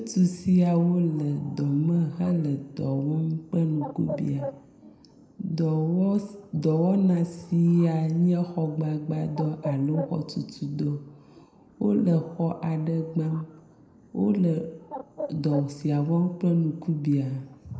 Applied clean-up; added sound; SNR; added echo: none; Bird; 18 dB; reverberation time 0.7 s.